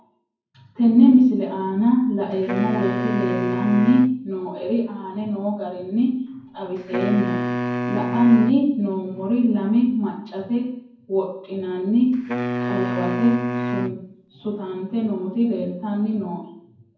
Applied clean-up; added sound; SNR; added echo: none; Wind instrument, woodwind instrument; 5 dB; reverberation time 0.9 s.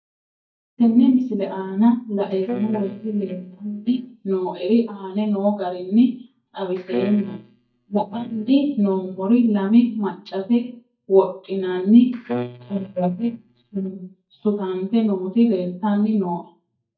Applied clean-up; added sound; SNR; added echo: neural mask model DeepFilterNet 3.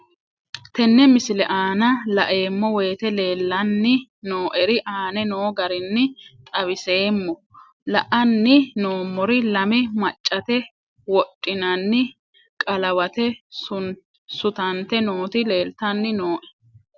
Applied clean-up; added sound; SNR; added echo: none; none; none; none.